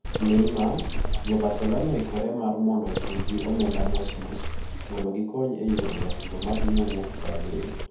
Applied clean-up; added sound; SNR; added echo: none; Bird; 0 dB; reverberation time 0.6 s.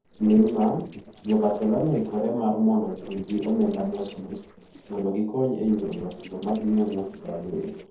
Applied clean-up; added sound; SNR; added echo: neural separator model SepFormer DNS4.